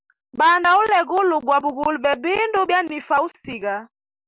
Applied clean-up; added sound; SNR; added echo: none; none; none; none.